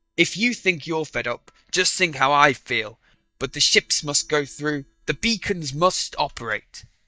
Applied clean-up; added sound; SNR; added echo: neural mask model DeepFilterNet 3.